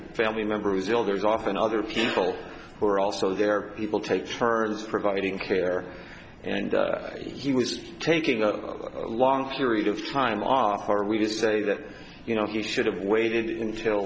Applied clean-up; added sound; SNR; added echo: none; none; none; none.